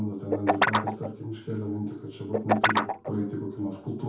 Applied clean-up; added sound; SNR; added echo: none; Guitar; -1 dB; reverberation time 0.6 s.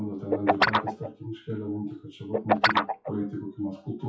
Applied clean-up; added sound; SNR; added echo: classical method WPE with log-MMSE.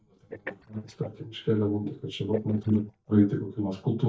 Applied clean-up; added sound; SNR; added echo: neural mask model DeepFilterNet 3.